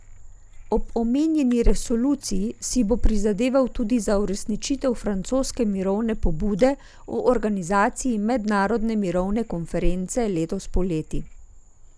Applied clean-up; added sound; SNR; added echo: none; Chewing, mastication + Frog; 15 dB; none.